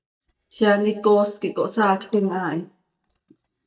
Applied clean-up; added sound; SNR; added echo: neural mask model DeepFilterNet 3.